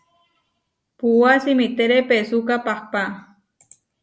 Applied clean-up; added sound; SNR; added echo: none; none; none; none.